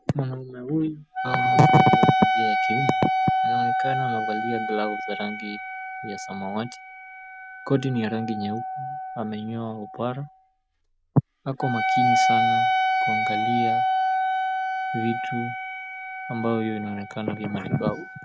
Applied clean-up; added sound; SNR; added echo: none; Wind instrument, woodwind instrument; -2 dB; none.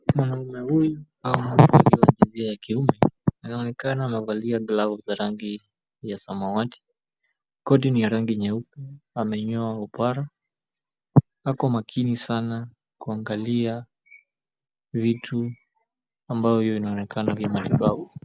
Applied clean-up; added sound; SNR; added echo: none; none; none; none.